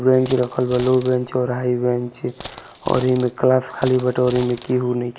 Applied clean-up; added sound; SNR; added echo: none; Coin (dropping); 11 dB; none.